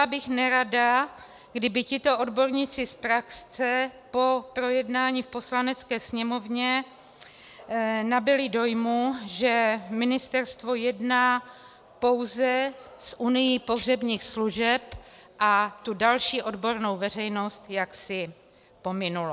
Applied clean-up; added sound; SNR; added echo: none; Tambourine; 7 dB; none.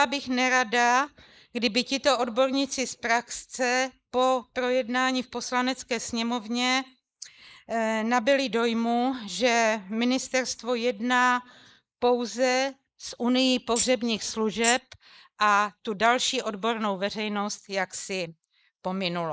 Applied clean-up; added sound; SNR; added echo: neural mask model Resemble Enhance denoiser.